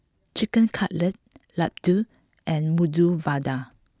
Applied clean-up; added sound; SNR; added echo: none; none; none; none.